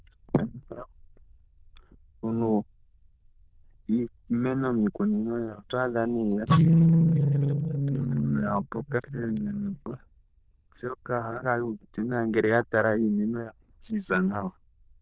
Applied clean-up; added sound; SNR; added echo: neural diffusion model UNIVERSE++.